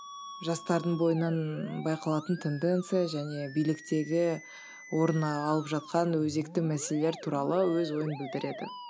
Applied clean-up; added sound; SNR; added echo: none; Musical instrument; 16 dB; none.